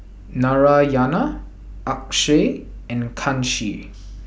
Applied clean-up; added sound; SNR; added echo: none; none; none; none.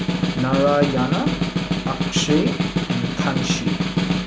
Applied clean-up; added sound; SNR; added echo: none; Snare drum; -2 dB; none.